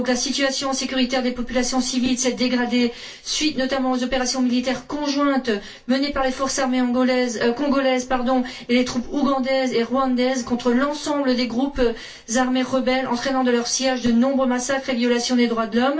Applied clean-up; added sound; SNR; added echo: none; none; none; reverberation time 0.2 s.